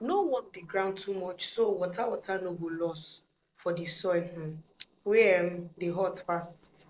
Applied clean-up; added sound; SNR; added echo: neural separator model SepFormer DNS4.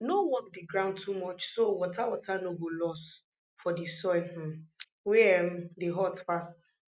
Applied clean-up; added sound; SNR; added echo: none; none; none; none.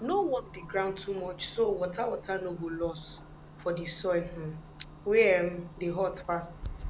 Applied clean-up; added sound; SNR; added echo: none; Clock; 15 dB; none.